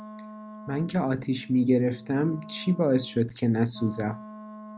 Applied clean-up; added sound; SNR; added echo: none; Wind instrument, woodwind instrument; 17 dB; none.